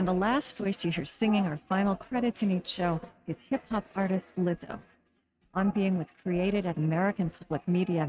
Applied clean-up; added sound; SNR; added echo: neural mask model RNNoise.